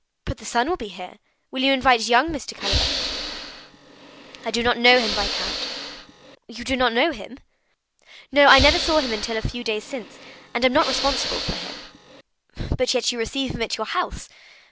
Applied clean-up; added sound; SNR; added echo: none; Hiss / Breathing; 5 dB; none.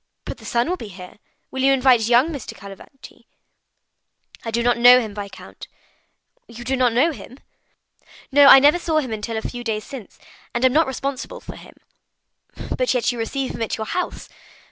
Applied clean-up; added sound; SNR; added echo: none; none; none; none.